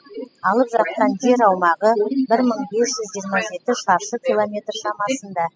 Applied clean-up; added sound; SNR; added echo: classical method spectral subtraction.